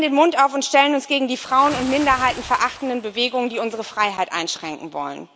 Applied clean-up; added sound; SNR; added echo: none; Bathtub (filling or washing) / Splash, splatter; 18 dB; none.